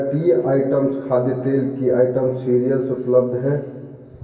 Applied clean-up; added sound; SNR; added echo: none; none; none; reverberation time 0.2 s.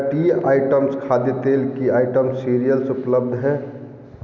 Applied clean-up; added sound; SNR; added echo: none; none; none; none.